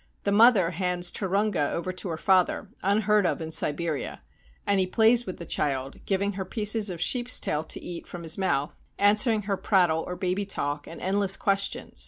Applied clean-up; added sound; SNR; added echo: none; none; none; none.